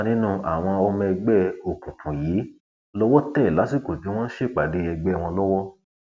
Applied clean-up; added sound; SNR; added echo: none; none; none; none.